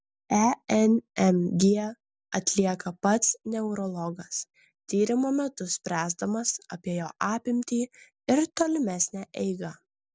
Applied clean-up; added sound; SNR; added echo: none; none; none; none.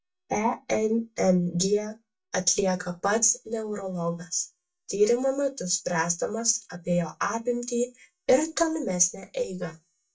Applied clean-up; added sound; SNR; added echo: neural mask model DeepFilterNet 3.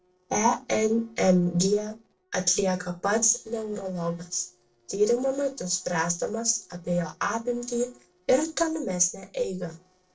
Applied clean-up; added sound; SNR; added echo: neural separator model SepFormer DNS4.